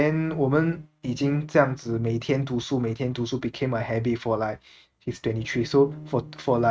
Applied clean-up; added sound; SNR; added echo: neural mask model RNNoise.